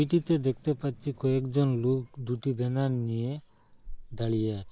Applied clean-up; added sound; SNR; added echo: none; Dog; 18 dB; none.